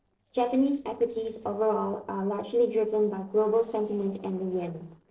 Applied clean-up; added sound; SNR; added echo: neural separator model SepFormer DNS4.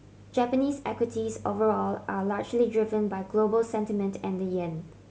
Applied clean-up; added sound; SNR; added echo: none; none; none; none.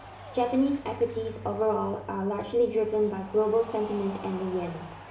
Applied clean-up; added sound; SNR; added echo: none; Cheering; 18 dB; reverberation time 0.6 s.